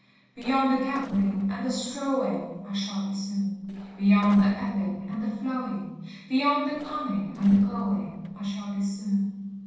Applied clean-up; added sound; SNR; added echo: neural separator model SepFormer DNS4.